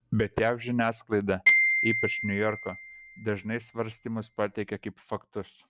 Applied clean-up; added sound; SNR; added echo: none; Glockenspiel; -1 dB; none.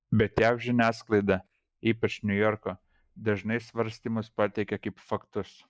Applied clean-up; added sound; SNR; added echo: neural mask model Resemble Enhance denoiser.